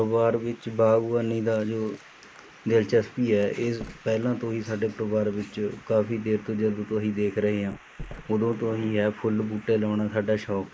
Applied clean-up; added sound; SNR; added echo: neural mask model Resemble Enhance denoiser.